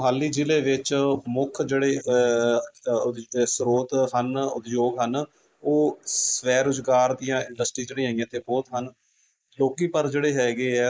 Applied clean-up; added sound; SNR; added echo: neural mask model Resemble Enhance denoiser.